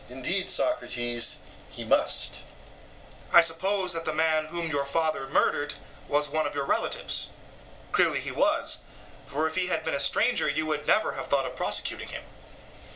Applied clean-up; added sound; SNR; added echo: none; none; none; none.